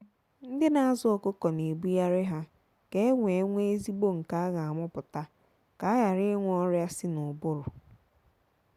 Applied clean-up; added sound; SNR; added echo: none; none; none; none.